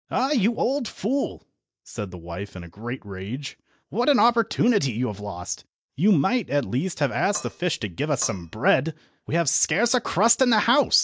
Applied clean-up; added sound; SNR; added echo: neural mask model DeepFilterNet 3.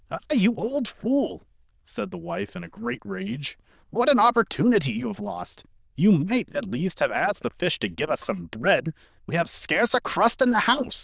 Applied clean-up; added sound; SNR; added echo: neural diffusion model UNIVERSE++.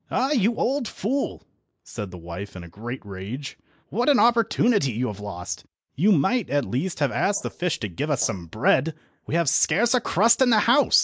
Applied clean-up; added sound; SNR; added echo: neural mask model Resemble Enhance denoiser.